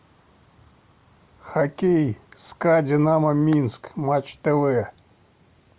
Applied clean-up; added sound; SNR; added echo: none; none; none; none.